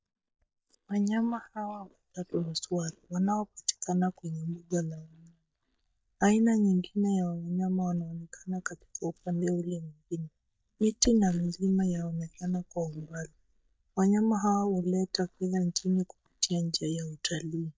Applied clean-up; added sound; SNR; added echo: neural mask model DeepFilterNet 3.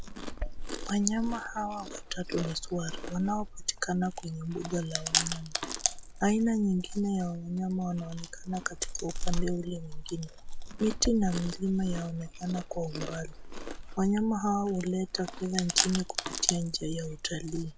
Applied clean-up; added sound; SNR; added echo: none; Chewing, mastication; 3 dB; none.